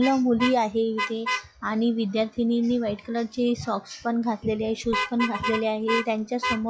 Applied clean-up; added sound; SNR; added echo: classical method log-MMSE.